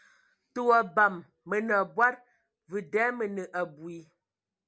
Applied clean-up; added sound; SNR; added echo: none; none; none; none.